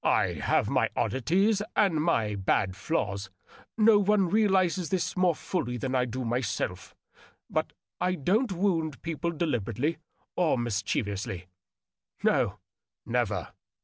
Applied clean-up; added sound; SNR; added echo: none; none; none; none.